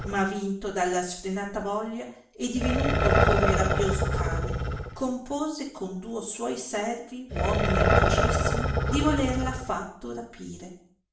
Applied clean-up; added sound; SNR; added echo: none; Growling; -3 dB; reverberation time 0.5 s.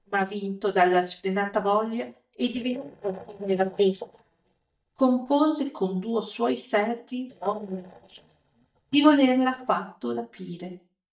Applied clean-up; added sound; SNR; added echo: neural mask model DeepFilterNet 3.